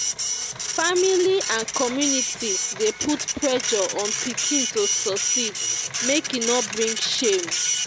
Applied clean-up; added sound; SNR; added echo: none; Printer; 0 dB; none.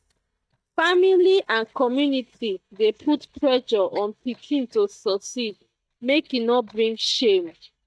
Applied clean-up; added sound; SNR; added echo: neural mask model DeepFilterNet 3.